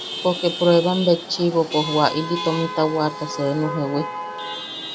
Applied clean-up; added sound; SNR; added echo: none; Chatter / Traffic noise, roadway noise / Vehicle horn, car horn, honking / Engine; 9 dB; none.